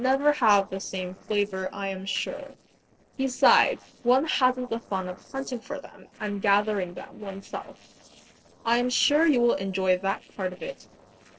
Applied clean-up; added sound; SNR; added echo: neural separator model SepFormer DNS4.